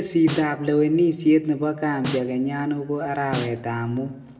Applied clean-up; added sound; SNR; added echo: none; Snare drum; 13 dB; reverberation time 0.8 s.